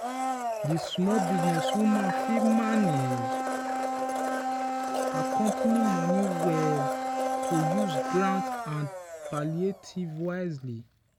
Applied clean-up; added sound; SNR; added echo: none; Domestic sounds, home sounds; 0 dB; none.